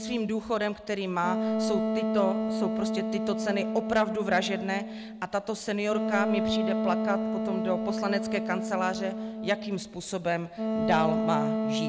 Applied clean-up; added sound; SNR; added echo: none; Wind instrument, woodwind instrument; 0 dB; none.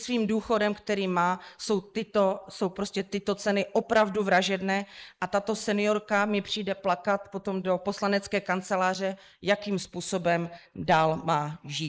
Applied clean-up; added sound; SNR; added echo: neural mask model Resemble Enhance denoiser.